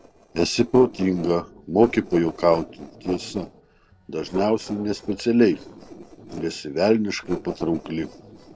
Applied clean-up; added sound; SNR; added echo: neural separator model SepFormer DNS4.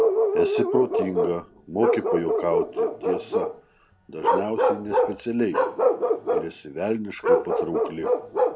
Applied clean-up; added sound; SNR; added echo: none; Bark; -5 dB; none.